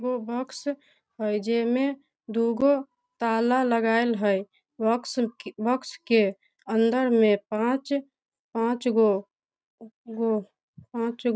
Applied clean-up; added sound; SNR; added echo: none; none; none; none.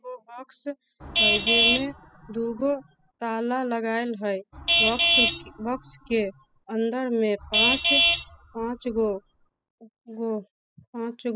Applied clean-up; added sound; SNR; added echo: classical method spectral subtraction.